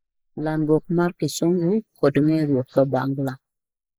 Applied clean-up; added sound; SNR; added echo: neural mask model Resemble Enhance denoiser.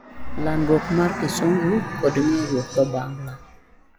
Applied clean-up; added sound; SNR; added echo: classical method log-MMSE.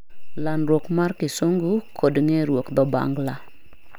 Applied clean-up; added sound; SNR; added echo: none; none; none; none.